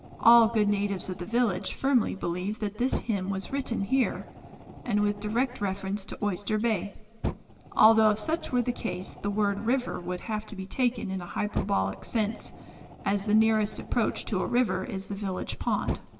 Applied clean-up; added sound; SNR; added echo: none; Fire; 14 dB; reverberation time 1.4 s.